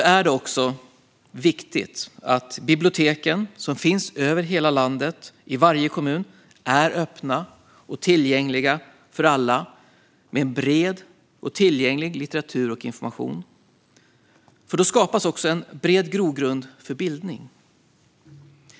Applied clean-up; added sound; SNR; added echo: none; none; none; none.